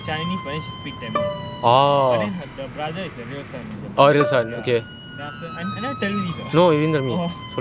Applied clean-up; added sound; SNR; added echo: none; Squeak + Bowed string instrument; 11 dB; none.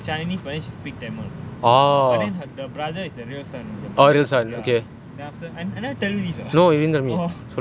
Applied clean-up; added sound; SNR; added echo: none; none; none; none.